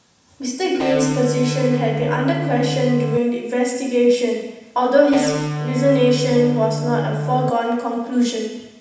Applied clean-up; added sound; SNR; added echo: none; Electric guitar; 4 dB; reverberation time 1.1 s.